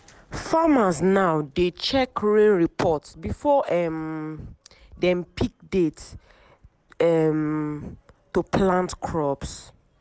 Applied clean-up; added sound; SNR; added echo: none; none; none; none.